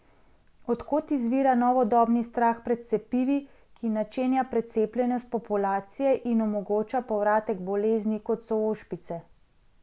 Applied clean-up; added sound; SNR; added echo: none; none; none; none.